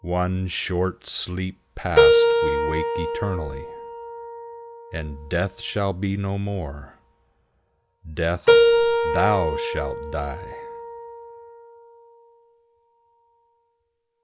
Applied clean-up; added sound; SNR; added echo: none; Keyboard (musical); -4 dB; none.